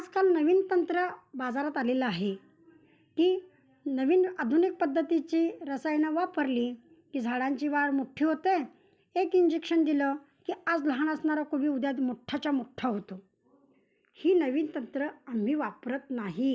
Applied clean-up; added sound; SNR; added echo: none; none; none; none.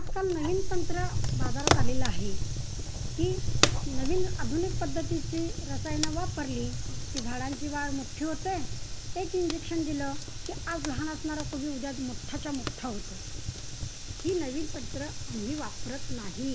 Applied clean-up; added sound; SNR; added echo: none; Fire; -5 dB; none.